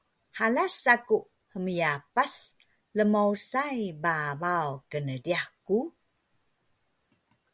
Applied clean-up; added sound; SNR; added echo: none; none; none; none.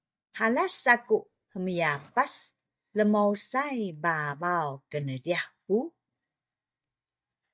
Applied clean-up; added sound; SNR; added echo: neural mask model DeepFilterNet 3.